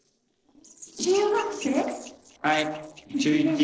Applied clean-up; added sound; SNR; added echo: neural separator model SepFormer DNS4.